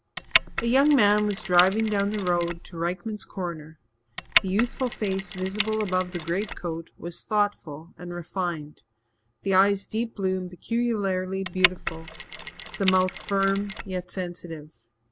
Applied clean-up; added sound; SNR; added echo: none; Mechanisms; 5 dB; none.